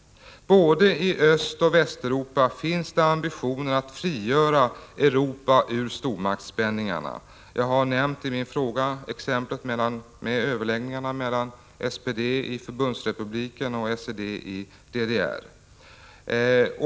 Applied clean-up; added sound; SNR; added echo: none; none; none; none.